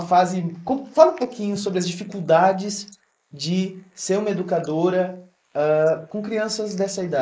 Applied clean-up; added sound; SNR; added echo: neural mask model Resemble Enhance denoiser.